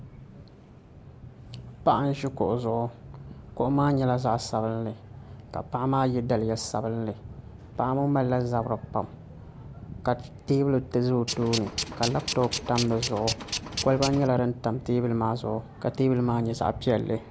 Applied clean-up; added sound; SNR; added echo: none; Tools; 6 dB; none.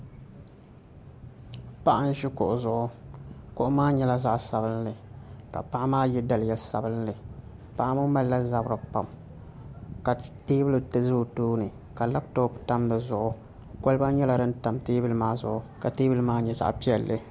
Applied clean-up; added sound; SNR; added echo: none; none; none; none.